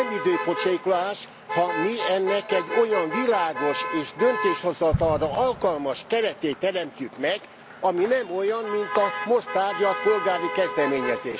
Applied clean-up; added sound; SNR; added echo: none; Motor vehicle (road) + Explosion; 7 dB; none.